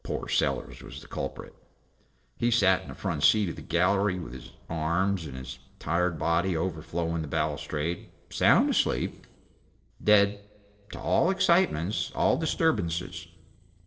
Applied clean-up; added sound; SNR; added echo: neural separator model SepFormer DNS4.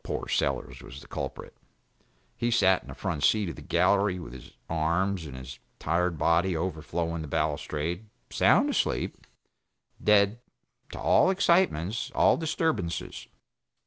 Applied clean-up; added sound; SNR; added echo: none; none; none; none.